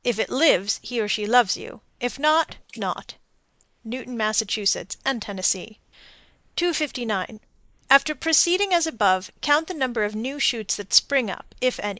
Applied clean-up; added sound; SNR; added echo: neural mask model Resemble Enhance denoiser.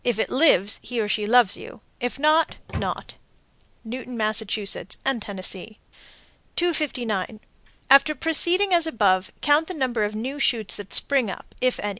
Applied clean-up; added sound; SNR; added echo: none; Microwave oven; 10 dB; none.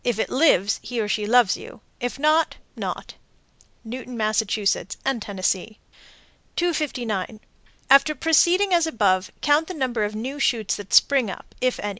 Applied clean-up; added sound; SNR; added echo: none; none; none; none.